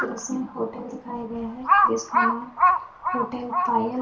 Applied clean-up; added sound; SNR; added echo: none; Crow; -5 dB; reverberation time 0.3 s.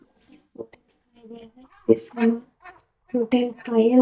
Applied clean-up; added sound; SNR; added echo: neural mask model DeepFilterNet 3.